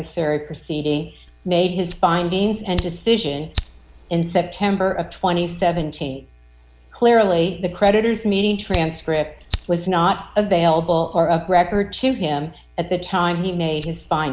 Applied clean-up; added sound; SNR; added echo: none; Fire; 17 dB; none.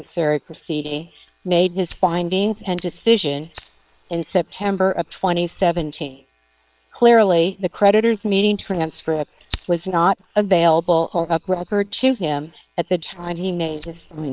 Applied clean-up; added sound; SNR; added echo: neural separator model SepFormer WHAM!.